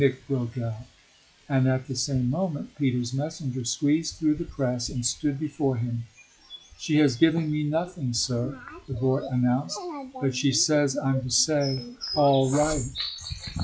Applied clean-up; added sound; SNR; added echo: classical method log-MMSE.